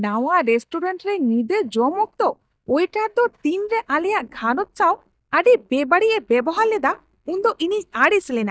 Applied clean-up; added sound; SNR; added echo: neural mask model DeepFilterNet 3.